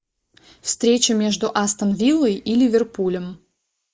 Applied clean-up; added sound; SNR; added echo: neural mask model Resemble Enhance denoiser.